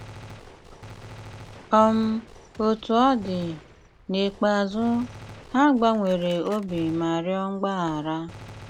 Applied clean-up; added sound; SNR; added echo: none; Gunshot, gunfire; 19 dB; none.